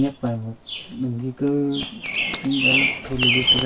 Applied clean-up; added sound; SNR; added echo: none; Bird vocalization, bird call, bird song; -1 dB; reverberation time 0.1 s.